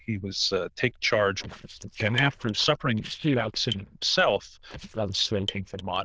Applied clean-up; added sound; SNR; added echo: neural diffusion model UNIVERSE++.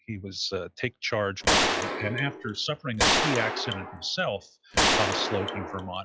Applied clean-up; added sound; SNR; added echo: classical method log-MMSE.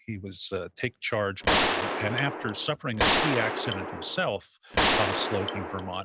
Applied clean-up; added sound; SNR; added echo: none; Gunshot, gunfire; -4 dB; none.